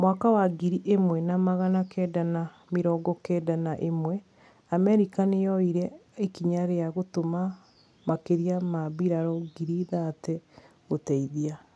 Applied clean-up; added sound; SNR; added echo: none; none; none; none.